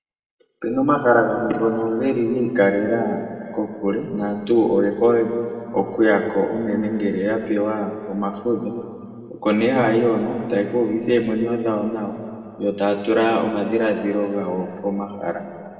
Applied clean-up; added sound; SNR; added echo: none; none; none; reverberation time 2.4 s.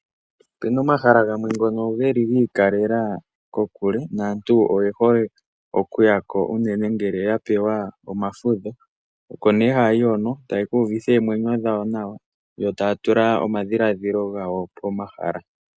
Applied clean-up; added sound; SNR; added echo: none; none; none; none.